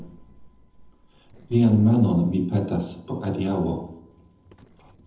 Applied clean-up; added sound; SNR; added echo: neural separator model SepFormer DNS4.